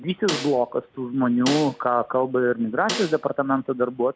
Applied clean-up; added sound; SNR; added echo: none; Snare drum; 11 dB; none.